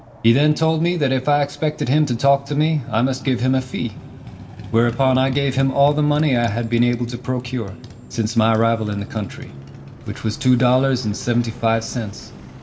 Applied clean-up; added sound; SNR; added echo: none; Motorcycle; 17 dB; reverberation time 3.0 s.